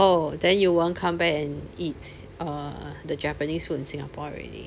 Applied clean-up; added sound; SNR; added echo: none; none; none; none.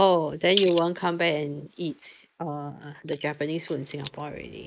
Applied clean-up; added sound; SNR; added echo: neural mask model Resemble Enhance denoiser.